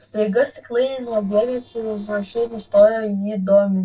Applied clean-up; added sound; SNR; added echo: neural separator model SepFormer DNS4.